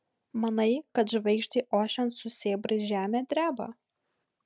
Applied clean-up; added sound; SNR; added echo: none; none; none; none.